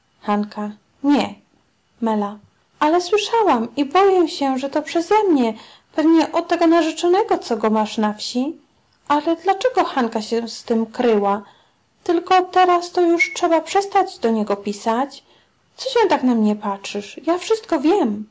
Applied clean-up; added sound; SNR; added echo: none; none; none; none.